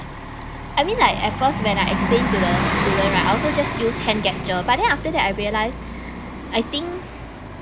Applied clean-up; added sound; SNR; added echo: none; Bus; 2 dB; none.